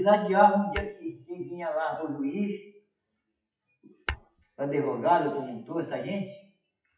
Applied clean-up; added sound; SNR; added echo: classical method WPE with log-MMSE.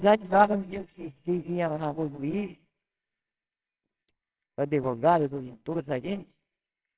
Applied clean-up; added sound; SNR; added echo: neural separator model SepFormer WHAMR!.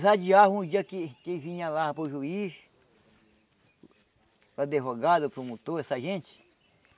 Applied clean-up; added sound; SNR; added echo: none; none; none; none.